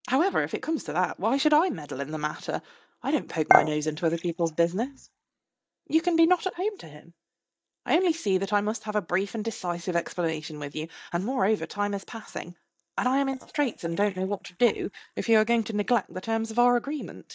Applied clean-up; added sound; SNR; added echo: neural mask model DeepFilterNet 3.